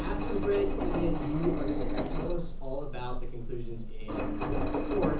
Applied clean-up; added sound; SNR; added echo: none; Engine; -4 dB; reverberation time 0.6 s.